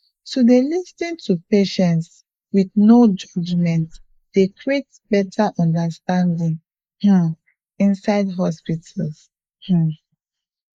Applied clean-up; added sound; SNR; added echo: neural mask model Resemble Enhance denoiser.